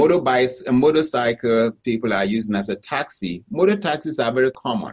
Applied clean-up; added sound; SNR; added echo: none; none; none; none.